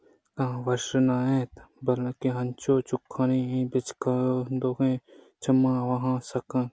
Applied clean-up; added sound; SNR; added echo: none; none; none; none.